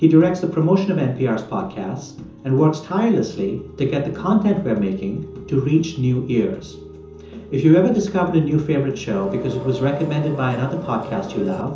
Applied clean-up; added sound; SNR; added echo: none; Vehicle; 12 dB; reverberation time 0.6 s.